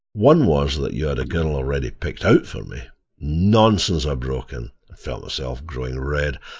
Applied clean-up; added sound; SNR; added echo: neural mask model Resemble Enhance denoiser.